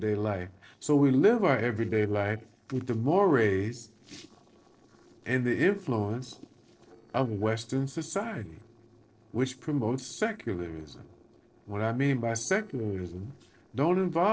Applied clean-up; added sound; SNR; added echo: neural separator model SepFormer DNS4.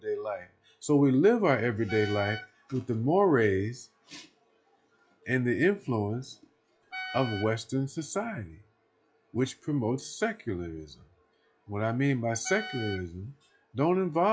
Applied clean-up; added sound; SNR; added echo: classical method WPE with log-MMSE.